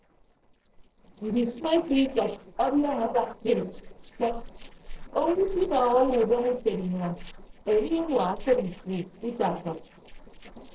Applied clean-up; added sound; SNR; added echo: neural separator model SepFormer DNS4.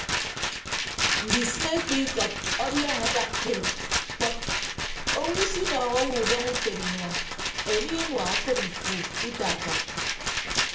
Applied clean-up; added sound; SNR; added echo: none; Rattle; -2 dB; reverberation time 0.7 s.